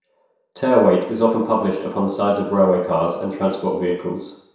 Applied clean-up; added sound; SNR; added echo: none; none; none; reverberation time 0.7 s.